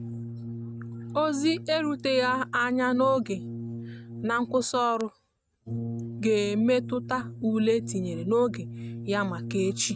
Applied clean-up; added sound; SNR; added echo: neural mask model RNNoise.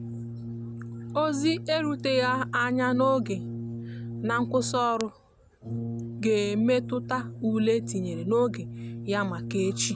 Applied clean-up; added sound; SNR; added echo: none; Brass instrument; 8 dB; none.